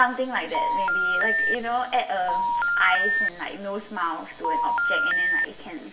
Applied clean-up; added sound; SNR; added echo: none; Telephone; -4 dB; reverberation time 0.7 s.